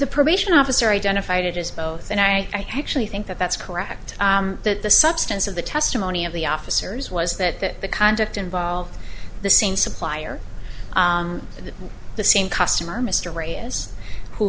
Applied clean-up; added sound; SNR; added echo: none; none; none; none.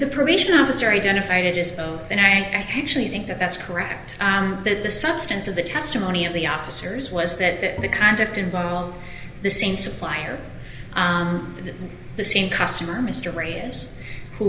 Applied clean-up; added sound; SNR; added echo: none; Bowed string instrument; 19 dB; reverberation time 1.4 s.